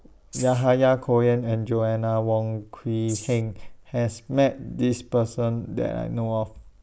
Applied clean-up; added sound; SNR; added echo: neural mask model Resemble Enhance denoiser.